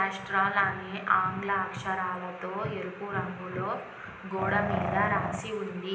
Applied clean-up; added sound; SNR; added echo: none; Growling; 1 dB; reverberation time 0.9 s.